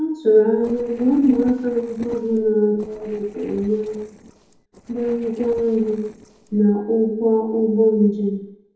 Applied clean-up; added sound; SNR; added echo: neural separator model SepFormer DNS4.